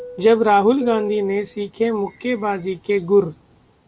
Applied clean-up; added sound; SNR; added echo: none; Fixed-wing aircraft, airplane; 19 dB; none.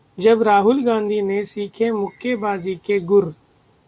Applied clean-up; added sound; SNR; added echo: none; none; none; none.